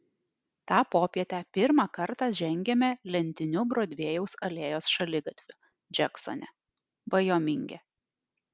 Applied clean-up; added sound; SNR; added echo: none; none; none; none.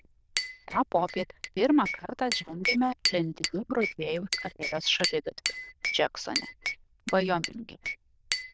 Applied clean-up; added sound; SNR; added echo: neural diffusion model UNIVERSE++.